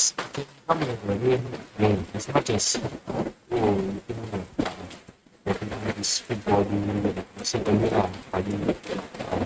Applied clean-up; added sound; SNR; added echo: neural mask model RNNoise.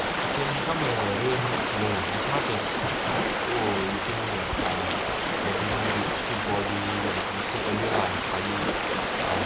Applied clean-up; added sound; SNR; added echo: none; Stream; -5 dB; none.